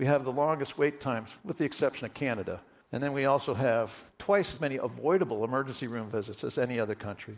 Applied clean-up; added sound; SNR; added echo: none; none; none; none.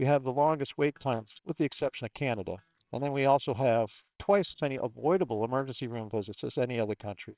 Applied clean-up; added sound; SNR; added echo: neural separator model SepFormer WHAMR!.